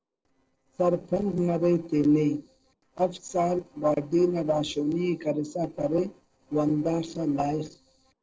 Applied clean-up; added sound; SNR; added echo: neural separator model SepFormer DNS4.